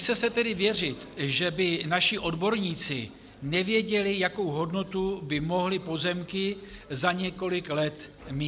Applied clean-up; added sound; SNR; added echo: none; none; none; none.